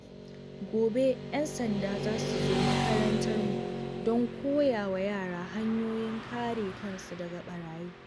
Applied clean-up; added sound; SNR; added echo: none; Motorcycle / Traffic noise, roadway noise; 3 dB; none.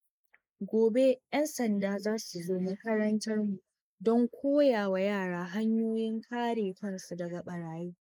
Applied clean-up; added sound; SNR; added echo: neural mask model Resemble Enhance denoiser.